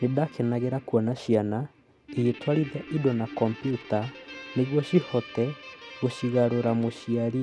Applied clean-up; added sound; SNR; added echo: none; Guitar; 17 dB; none.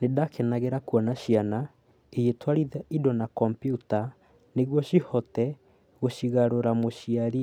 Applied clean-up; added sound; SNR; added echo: none; none; none; none.